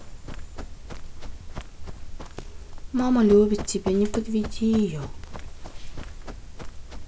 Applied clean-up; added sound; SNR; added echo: none; Run; 14 dB; none.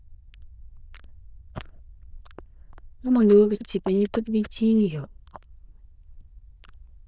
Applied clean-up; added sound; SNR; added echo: neural diffusion model UNIVERSE++.